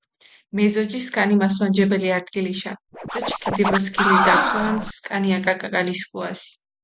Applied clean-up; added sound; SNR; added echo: none; Scratching (performance technique); -1 dB; none.